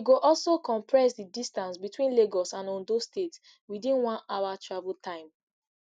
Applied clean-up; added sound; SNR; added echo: none; none; none; none.